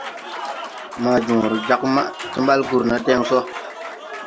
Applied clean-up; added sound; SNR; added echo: none; Applause / Crowd; 10 dB; none.